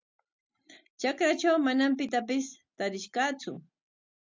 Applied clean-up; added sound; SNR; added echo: none; none; none; none.